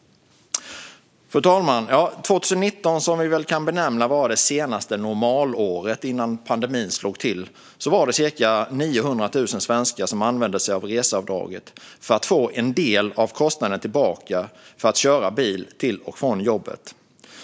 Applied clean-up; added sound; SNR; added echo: none; none; none; none.